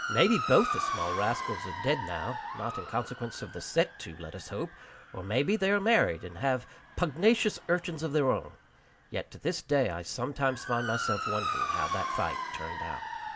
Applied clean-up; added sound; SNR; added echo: none; Motor vehicle (road) / Siren; 6 dB; none.